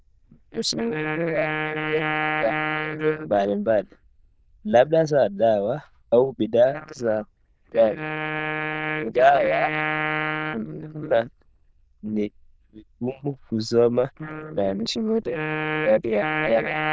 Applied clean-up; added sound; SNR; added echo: neural diffusion model UNIVERSE++.